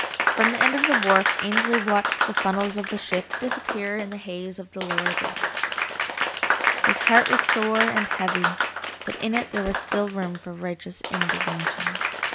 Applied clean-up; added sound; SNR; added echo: none; Applause; -2 dB; none.